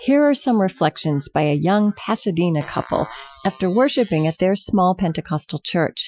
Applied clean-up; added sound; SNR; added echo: classical method Wiener filter.